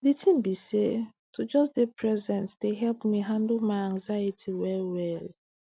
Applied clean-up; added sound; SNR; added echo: none; none; none; none.